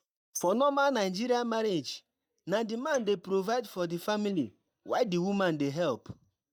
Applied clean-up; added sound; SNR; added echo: neural mask model DeepFilterNet 3.